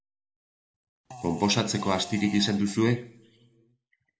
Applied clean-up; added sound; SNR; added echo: none; Fart; 15 dB; reverberation time 0.6 s.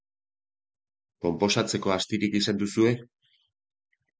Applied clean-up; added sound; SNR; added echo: none; none; none; none.